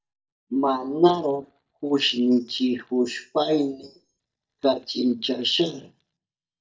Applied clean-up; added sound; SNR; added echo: neural mask model DeepFilterNet 3.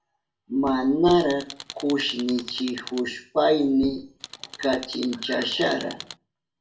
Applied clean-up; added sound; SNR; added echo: none; Tools; 15 dB; reverberation time 0.4 s.